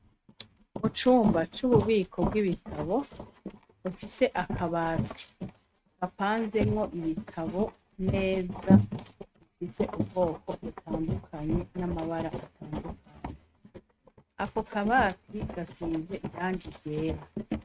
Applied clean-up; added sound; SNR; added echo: neural mask model RNNoise.